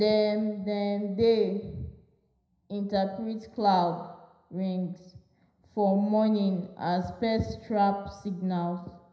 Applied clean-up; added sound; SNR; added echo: none; none; none; reverberation time 0.7 s.